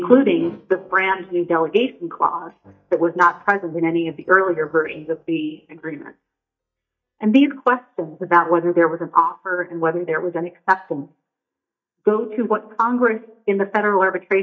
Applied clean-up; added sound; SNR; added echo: neural mask model DeepFilterNet 3.